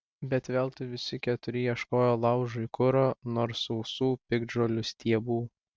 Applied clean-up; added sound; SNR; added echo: none; none; none; none.